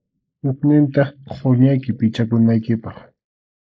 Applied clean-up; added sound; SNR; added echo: neural mask model Resemble Enhance denoiser.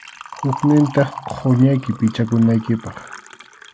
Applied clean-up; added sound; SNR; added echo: none; Liquid; 15 dB; none.